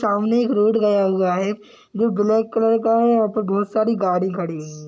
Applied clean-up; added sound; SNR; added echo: none; none; none; none.